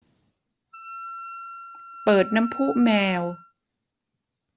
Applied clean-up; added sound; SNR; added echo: none; Wind instrument, woodwind instrument; 13 dB; none.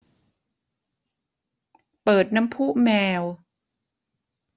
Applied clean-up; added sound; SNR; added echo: none; none; none; none.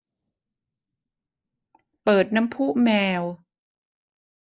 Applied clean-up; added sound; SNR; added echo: neural mask model Resemble Enhance denoiser.